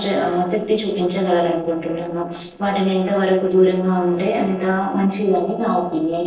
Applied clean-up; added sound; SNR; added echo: neural separator model SepFormer DNS4.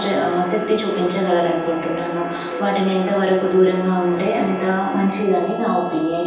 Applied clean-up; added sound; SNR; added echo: none; Harmonica; 17 dB; reverberation time 0.9 s.